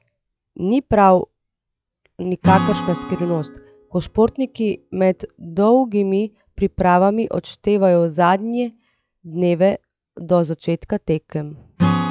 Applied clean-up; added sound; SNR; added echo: classical method log-MMSE.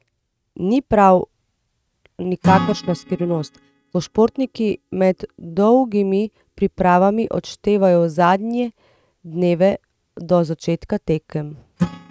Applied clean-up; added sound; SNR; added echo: neural mask model RNNoise.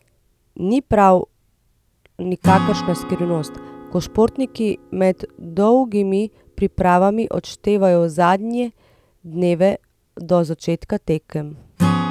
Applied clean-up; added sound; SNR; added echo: none; Acoustic guitar / Strum; 9 dB; none.